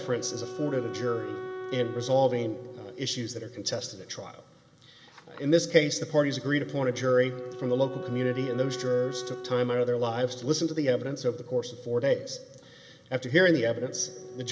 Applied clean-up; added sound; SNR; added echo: none; Wind instrument, woodwind instrument; 13 dB; reverberation time 1.0 s.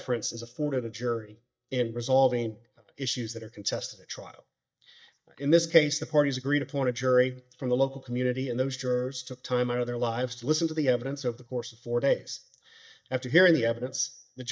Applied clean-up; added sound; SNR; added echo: neural mask model DeepFilterNet 3.